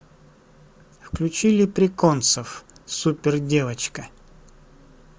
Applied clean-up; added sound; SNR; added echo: none; none; none; none.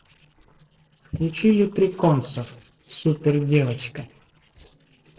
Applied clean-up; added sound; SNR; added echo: neural separator model SepFormer DNS4.